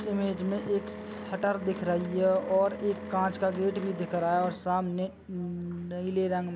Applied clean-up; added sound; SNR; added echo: none; none; none; none.